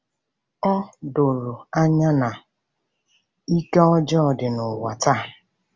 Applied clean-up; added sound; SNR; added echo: none; none; none; none.